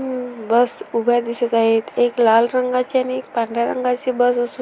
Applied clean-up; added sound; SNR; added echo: none; none; none; none.